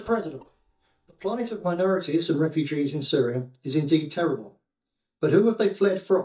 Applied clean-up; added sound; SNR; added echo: neural mask model DeepFilterNet 3.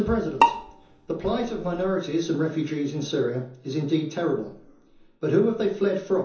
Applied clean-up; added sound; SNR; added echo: none; Bowed string instrument; 2 dB; reverberation time 0.6 s.